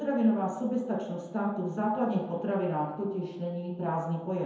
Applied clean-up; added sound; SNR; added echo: none; none; none; reverberation time 0.9 s.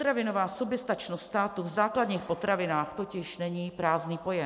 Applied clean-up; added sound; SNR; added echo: none; none; none; none.